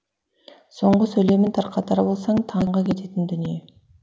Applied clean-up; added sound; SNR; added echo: none; none; none; none.